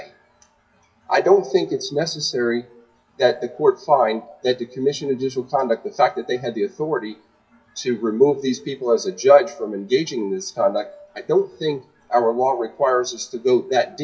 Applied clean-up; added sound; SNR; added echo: classical method WPE with log-MMSE.